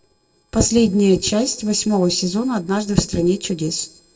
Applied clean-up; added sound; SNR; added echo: neural separator model SepFormer DNS4.